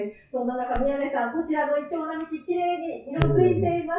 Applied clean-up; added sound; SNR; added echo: classical method WPE with log-MMSE.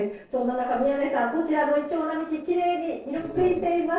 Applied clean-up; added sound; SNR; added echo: neural separator model SepFormer DNS4.